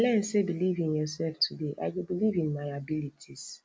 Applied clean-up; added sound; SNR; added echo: none; none; none; none.